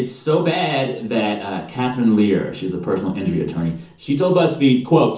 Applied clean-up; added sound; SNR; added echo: none; none; none; reverberation time 0.6 s.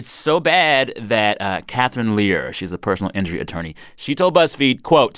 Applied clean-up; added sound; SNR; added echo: none; none; none; none.